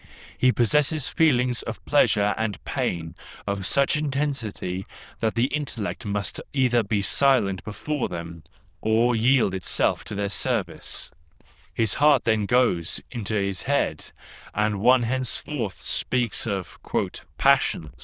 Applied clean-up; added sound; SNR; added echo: neural diffusion model UNIVERSE++.